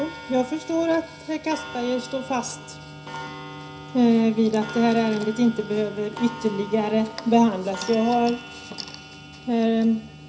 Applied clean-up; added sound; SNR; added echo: none; Clock; 16 dB; reverberation time 0.4 s.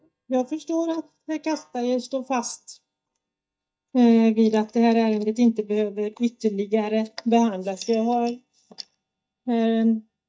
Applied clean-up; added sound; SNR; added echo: neural mask model DeepFilterNet 3.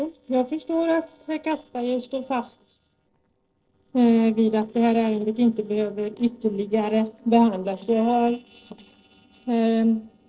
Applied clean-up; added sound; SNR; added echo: neural separator model SepFormer DNS4.